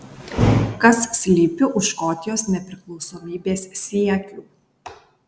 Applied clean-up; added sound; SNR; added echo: none; none; none; none.